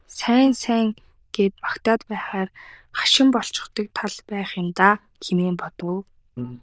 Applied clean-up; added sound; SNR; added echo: neural diffusion model UNIVERSE++.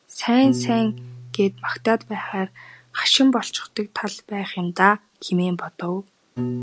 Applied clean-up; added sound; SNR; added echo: none; Piano; 13 dB; none.